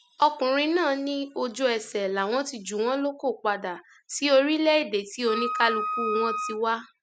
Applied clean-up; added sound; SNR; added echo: none; Wind instrument, woodwind instrument; 5 dB; none.